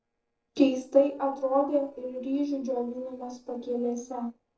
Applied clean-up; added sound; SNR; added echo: neural separator model SepFormer DNS4.